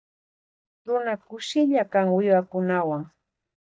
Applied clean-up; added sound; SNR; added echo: neural mask model DeepFilterNet 3.